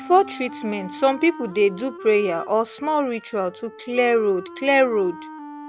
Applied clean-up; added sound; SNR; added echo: none; Wind instrument, woodwind instrument; 16 dB; none.